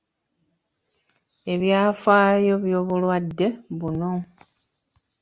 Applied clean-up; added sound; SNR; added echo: none; none; none; none.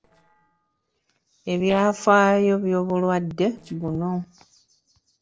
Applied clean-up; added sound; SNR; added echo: neural separator model SepFormer DNS4.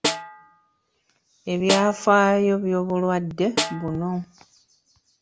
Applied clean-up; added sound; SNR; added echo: none; Snare drum; 8 dB; none.